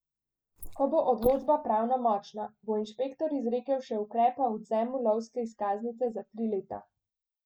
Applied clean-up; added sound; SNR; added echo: neural mask model Resemble Enhance denoiser.